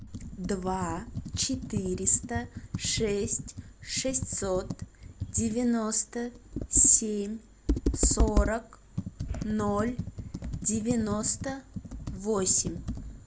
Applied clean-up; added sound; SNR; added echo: none; Computer keyboard; 4 dB; none.